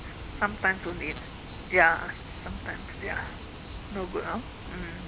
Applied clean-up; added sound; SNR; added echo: none; Water; 9 dB; none.